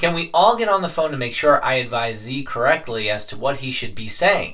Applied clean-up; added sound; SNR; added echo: none; none; none; reverberation time 0.2 s.